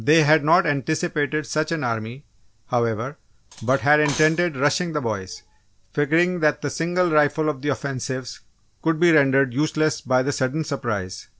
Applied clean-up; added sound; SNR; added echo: none; Cutlery, silverware; 16 dB; none.